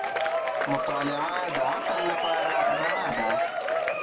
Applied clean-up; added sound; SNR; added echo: none; Applause / Crowd / Cheering; -4 dB; reverberation time 0.2 s.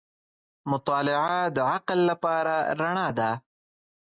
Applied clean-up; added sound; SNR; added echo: none; none; none; none.